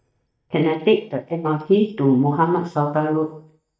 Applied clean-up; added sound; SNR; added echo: neural mask model DeepFilterNet 3.